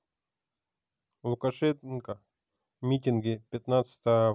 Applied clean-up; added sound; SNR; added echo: none; none; none; none.